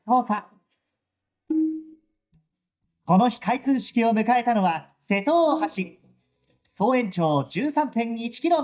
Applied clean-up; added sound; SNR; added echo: neural mask model DeepFilterNet 3.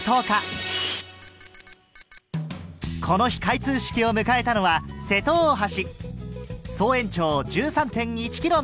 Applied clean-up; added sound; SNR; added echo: none; none; none; none.